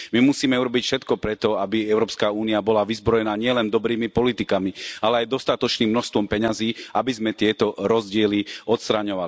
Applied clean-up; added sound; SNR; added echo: none; none; none; none.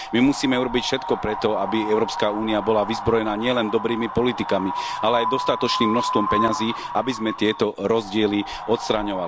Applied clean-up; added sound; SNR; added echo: none; Wind; 7 dB; none.